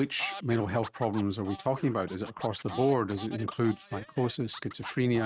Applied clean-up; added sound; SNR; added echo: neural mask model RNNoise.